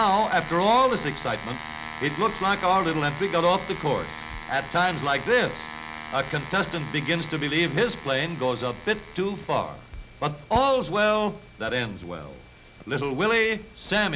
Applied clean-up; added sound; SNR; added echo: none; none; none; none.